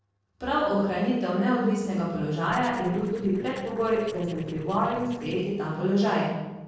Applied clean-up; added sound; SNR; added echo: neural separator model SepFormer DNS4.